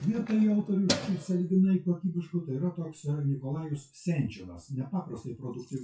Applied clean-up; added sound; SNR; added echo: classical method WPE with log-MMSE.